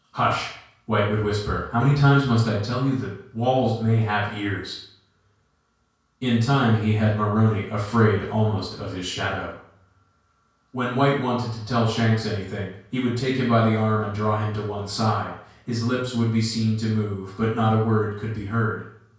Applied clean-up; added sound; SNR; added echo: none; none; none; reverberation time 0.5 s.